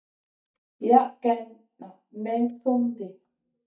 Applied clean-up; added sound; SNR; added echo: neural mask model DeepFilterNet 3.